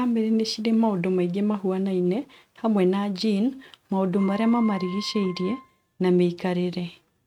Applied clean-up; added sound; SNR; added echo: neural mask model RNNoise.